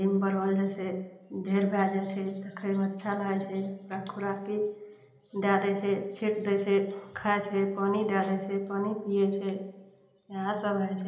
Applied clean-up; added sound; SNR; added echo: none; none; none; reverberation time 0.9 s.